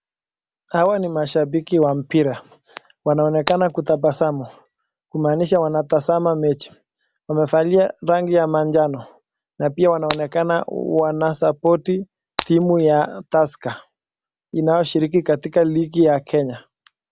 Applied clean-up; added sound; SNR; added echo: none; Shatter; 16 dB; none.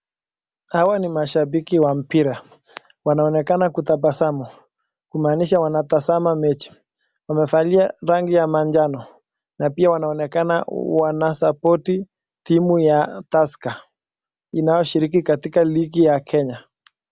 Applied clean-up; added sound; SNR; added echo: none; none; none; none.